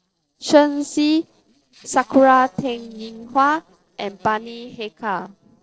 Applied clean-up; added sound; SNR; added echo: neural separator model SepFormer DNS4.